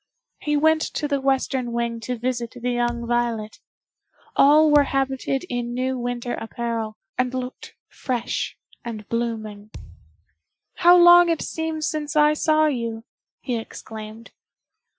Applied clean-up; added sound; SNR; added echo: classical method Wiener filter.